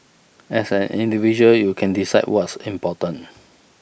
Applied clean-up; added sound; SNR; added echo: none; none; none; none.